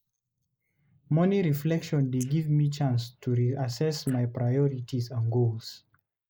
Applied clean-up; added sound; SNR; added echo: neural mask model Resemble Enhance denoiser.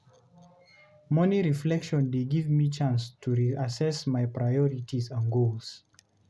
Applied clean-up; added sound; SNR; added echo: none; none; none; none.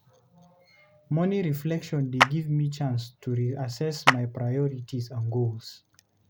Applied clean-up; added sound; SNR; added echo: none; Clapping; 1 dB; none.